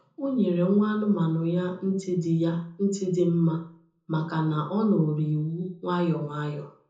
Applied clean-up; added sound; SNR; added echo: none; none; none; reverberation time 0.5 s.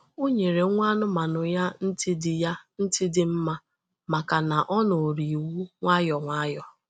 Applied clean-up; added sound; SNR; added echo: none; none; none; none.